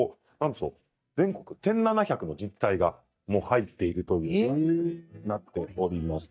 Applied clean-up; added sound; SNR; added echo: neural mask model DeepFilterNet 3.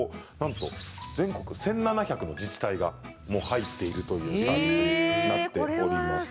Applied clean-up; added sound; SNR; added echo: none; Squeak; 13 dB; none.